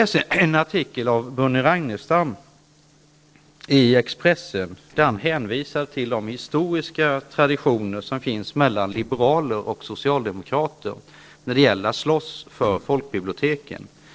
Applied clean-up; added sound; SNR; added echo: neural separator model SepFormer DNS4.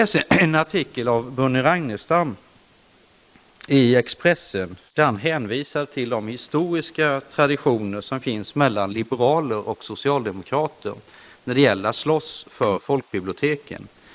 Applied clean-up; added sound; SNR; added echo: neural mask model Resemble Enhance denoiser.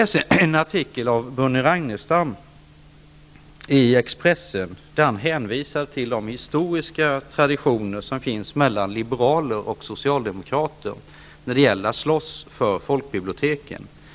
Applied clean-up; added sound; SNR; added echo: none; none; none; none.